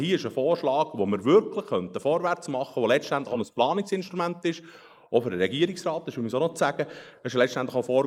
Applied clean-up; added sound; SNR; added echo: neural mask model Resemble Enhance denoiser.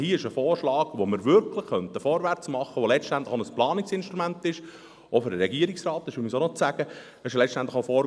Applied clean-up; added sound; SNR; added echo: none; none; none; none.